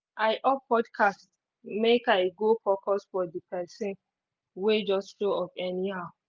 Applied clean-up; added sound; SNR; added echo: none; none; none; none.